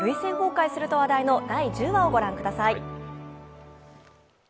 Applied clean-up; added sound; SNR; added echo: none; none; none; none.